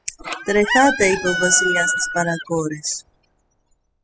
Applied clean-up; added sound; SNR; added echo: classical method spectral subtraction.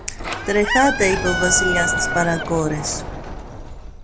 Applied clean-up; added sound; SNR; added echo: none; Sliding door + Chicken, rooster; 3 dB; none.